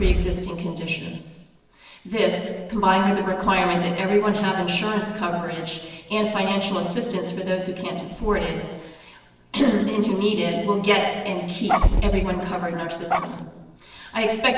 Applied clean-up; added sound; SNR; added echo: neural separator model SepFormer DNS4.